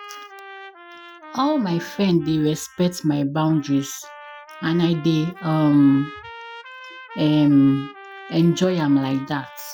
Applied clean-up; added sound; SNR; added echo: classical method Wiener filter.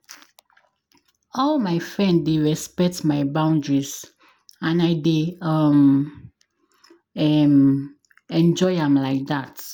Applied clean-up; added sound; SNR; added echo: none; none; none; none.